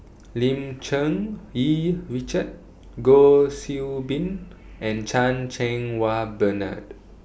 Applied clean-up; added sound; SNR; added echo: none; none; none; none.